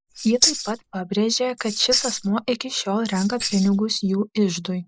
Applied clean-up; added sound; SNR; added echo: neural mask model Resemble Enhance denoiser.